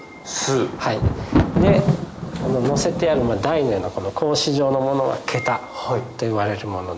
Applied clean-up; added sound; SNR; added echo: none; Thunder; 4 dB; none.